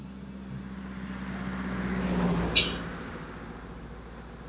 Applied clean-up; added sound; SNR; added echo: none; Car passing by / Engine / Truck; 0 dB; reverberation time 0.7 s.